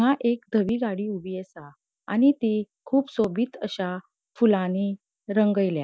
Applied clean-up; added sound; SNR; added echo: none; none; none; none.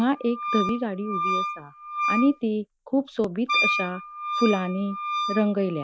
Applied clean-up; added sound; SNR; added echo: none; Wind instrument, woodwind instrument; 3 dB; none.